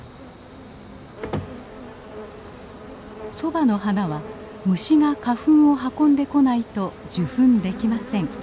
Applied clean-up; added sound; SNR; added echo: none; none; none; none.